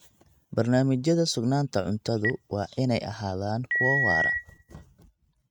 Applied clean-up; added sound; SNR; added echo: neural mask model RNNoise.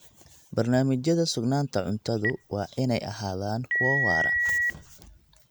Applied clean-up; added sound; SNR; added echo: none; Telephone; 0 dB; none.